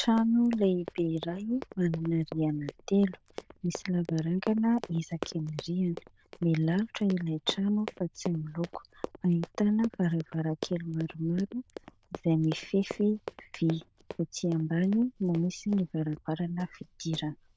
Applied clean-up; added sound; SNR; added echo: neural diffusion model UNIVERSE++.